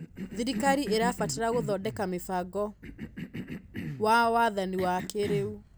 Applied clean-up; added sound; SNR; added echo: none; Cough; 9 dB; none.